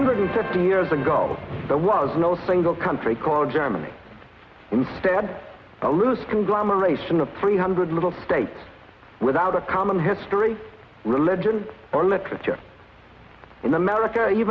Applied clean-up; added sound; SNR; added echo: none; none; none; none.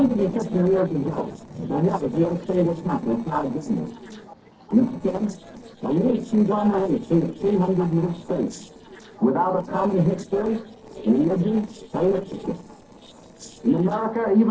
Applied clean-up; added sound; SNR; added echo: neural separator model SepFormer DNS4.